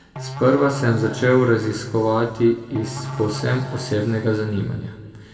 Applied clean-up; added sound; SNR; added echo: none; Musical instrument; 12 dB; reverberation time 1.9 s.